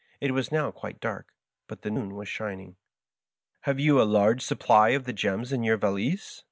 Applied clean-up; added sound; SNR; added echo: none; none; none; none.